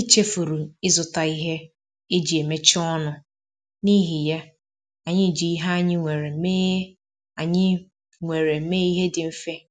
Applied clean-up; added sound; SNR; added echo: none; none; none; none.